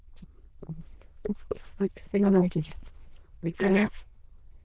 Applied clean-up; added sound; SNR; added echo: neural diffusion model UNIVERSE++.